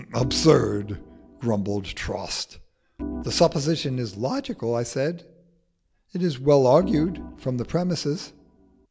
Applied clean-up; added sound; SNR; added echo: none; Organ; 14 dB; none.